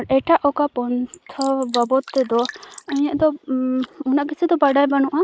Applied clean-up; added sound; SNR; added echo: neural mask model Resemble Enhance denoiser.